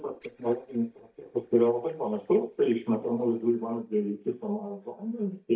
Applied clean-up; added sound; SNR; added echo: neural mask model DeepFilterNet 3.